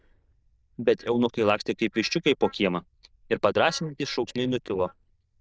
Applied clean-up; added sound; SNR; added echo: neural diffusion model UNIVERSE++.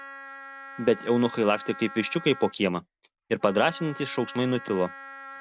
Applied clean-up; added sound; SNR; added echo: none; Wind instrument, woodwind instrument; 16 dB; none.